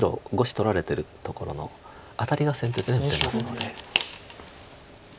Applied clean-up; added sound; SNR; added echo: none; none; none; none.